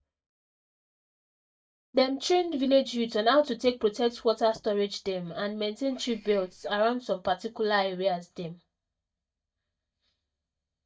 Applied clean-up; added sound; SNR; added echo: neural mask model DeepFilterNet 3.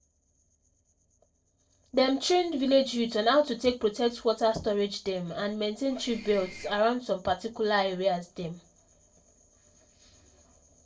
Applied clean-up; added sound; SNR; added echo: neural separator model SepFormer DNS4.